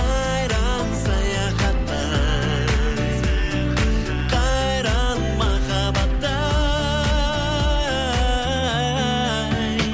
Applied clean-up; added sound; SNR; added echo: none; none; none; none.